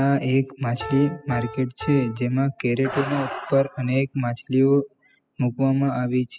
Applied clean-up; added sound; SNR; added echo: classical method spectral subtraction.